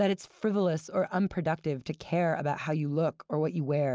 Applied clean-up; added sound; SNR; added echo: none; none; none; none.